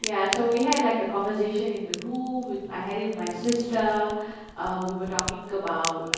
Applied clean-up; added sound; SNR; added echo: none; Crack; 10 dB; reverberation time 1.3 s.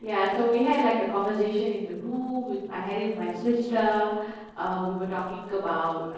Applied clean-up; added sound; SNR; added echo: neural separator model SepFormer DNS4.